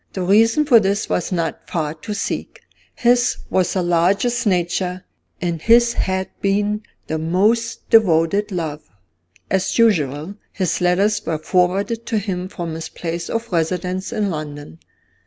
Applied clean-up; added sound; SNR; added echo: none; none; none; none.